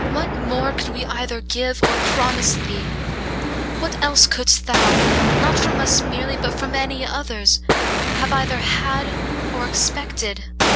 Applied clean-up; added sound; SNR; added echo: none; Explosion; 0 dB; none.